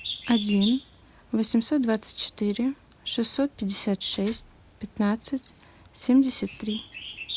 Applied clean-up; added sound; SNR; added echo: none; Bird; 14 dB; none.